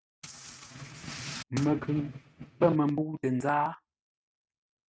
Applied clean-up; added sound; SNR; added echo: neural mask model RNNoise.